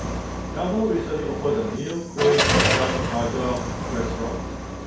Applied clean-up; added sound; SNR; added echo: none; Car; 0 dB; reverberation time 0.5 s.